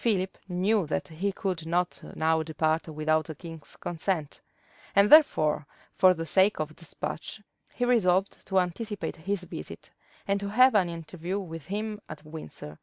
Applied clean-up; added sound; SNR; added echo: none; none; none; none.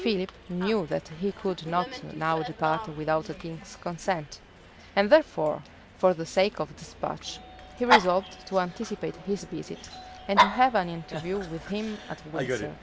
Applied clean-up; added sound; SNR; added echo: none; Dog; 5 dB; none.